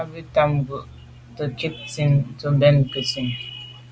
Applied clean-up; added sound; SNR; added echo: none; none; none; none.